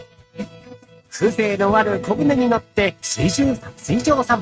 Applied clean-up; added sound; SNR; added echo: neural mask model RNNoise.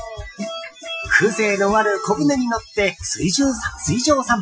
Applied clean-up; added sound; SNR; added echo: classical method Wiener filter.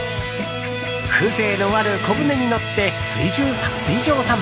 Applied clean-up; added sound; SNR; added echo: none; none; none; none.